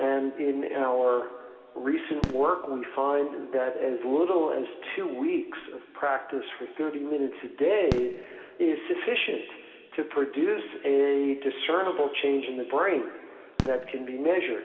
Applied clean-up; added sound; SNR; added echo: none; Fireworks; 15 dB; reverberation time 2.1 s.